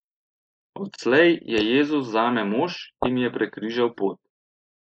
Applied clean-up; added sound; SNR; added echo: neural mask model Resemble Enhance denoiser.